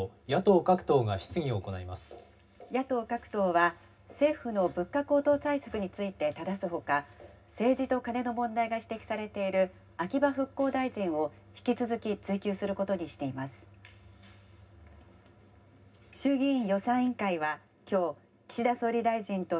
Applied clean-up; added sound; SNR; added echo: none; none; none; reverberation time 0.4 s.